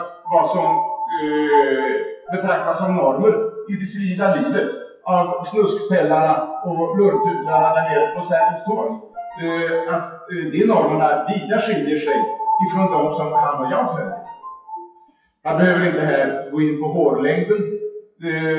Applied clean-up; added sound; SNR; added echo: classical method WPE with log-MMSE.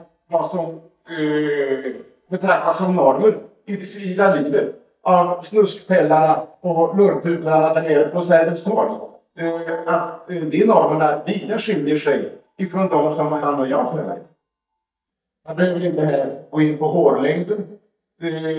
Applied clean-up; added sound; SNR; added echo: neural mask model DeepFilterNet 3.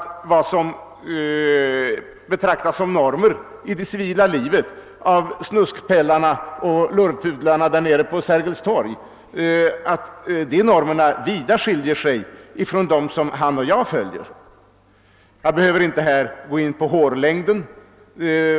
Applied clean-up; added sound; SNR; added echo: none; none; none; none.